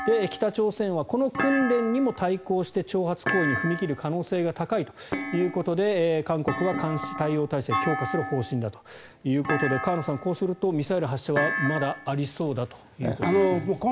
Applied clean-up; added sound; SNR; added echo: none; Thump, thud; 8 dB; none.